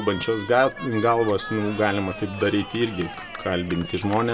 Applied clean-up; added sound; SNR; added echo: none; Cheering; 13 dB; reverberation time 1.4 s.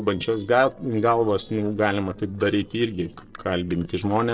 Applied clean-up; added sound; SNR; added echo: neural separator model SepFormer DNS4.